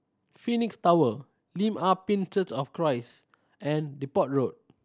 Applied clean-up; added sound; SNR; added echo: none; none; none; none.